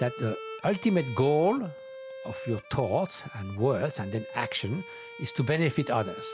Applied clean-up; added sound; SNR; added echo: none; Bowed string instrument; 14 dB; none.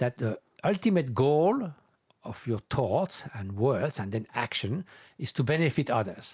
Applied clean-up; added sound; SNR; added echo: none; none; none; none.